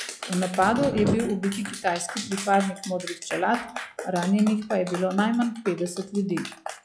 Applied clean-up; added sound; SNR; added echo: classical method log-MMSE.